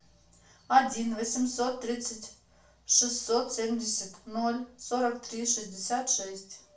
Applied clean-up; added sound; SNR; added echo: none; none; none; reverberation time 0.4 s.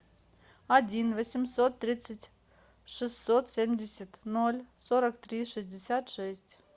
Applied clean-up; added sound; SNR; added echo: none; none; none; none.